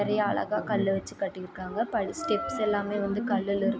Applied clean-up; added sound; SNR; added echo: none; Wind instrument, woodwind instrument; 9 dB; none.